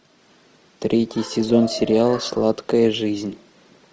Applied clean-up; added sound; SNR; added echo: none; none; none; none.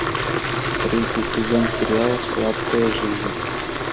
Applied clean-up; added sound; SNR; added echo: none; Fill (with liquid) / Water tap, faucet; 0 dB; none.